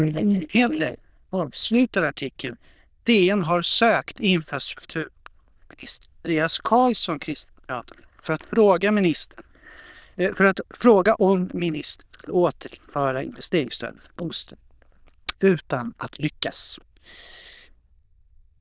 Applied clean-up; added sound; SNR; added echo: neural diffusion model UNIVERSE++.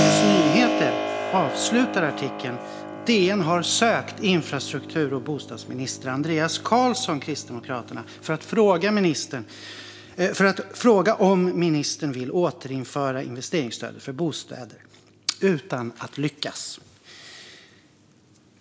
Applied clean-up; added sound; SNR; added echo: none; Keyboard (musical); 7 dB; none.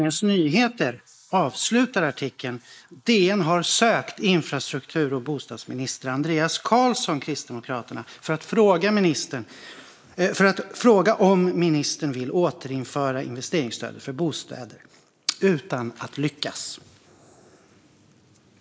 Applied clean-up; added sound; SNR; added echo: neural mask model Resemble Enhance denoiser.